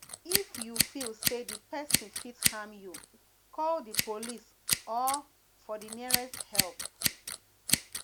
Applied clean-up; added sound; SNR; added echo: none; Scissors; -5 dB; none.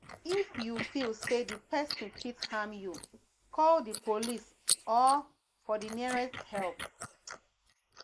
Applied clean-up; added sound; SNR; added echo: neural mask model Resemble Enhance denoiser.